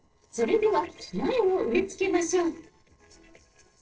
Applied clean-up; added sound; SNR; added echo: neural separator model SepFormer DNS4.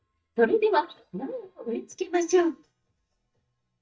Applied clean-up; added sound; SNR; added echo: neural mask model DeepFilterNet 3.